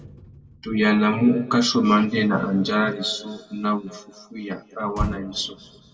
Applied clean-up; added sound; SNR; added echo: none; Motor vehicle (road); 15 dB; reverberation time 1.4 s.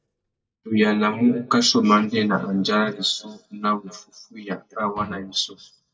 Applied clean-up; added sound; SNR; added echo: neural mask model DeepFilterNet 3.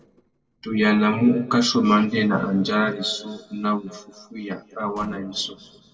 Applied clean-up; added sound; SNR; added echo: neural separator model SepFormer DNS4.